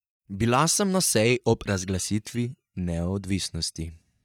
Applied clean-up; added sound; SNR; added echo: neural mask model DeepFilterNet 3.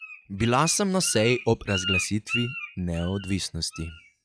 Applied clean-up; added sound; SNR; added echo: classical method log-MMSE.